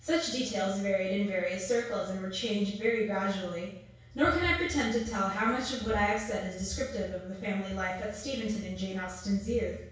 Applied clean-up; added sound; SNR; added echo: none; none; none; reverberation time 0.6 s.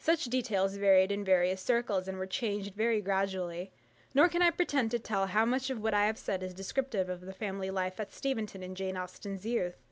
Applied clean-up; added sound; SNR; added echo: none; none; none; none.